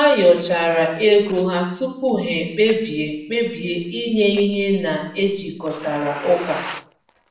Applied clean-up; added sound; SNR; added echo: neural separator model SepFormer DNS4.